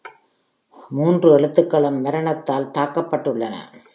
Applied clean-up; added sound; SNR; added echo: none; none; none; none.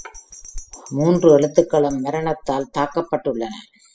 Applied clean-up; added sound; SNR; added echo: classical method spectral subtraction.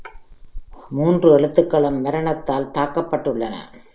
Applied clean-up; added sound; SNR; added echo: neural mask model Resemble Enhance denoiser.